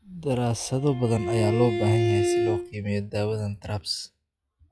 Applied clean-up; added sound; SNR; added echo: classical method log-MMSE.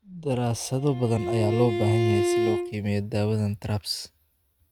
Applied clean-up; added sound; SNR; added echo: neural mask model RNNoise.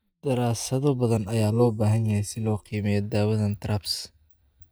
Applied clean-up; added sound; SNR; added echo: neural mask model DeepFilterNet 3.